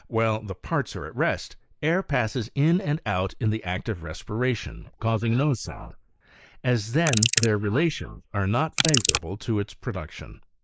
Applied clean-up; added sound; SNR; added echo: neural mask model Resemble Enhance denoiser.